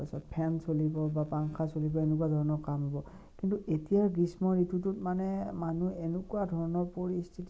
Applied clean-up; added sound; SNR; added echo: none; none; none; none.